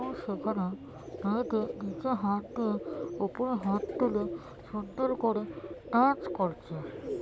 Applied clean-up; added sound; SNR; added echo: none; none; none; none.